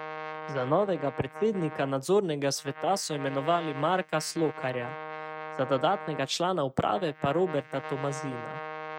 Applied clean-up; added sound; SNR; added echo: neural mask model RNNoise.